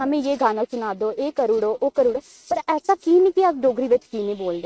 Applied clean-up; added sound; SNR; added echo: neural mask model RNNoise.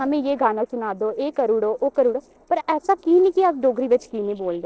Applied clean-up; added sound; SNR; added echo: neural separator model SepFormer DNS4.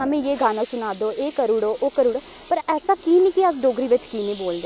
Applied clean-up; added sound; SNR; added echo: none; Toilet flush; 17 dB; none.